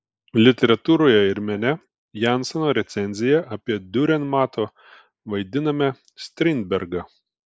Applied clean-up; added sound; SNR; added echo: neural mask model Resemble Enhance denoiser.